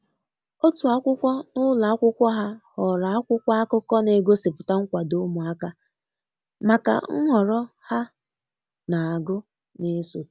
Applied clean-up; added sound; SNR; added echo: none; none; none; none.